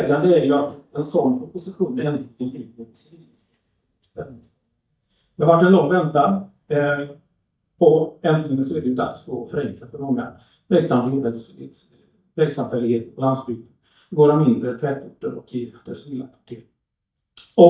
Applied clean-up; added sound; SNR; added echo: neural mask model DeepFilterNet 3.